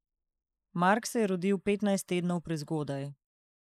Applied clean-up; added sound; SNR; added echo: neural mask model Resemble Enhance denoiser.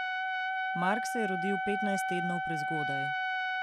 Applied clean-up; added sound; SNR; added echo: none; Trumpet; -4 dB; none.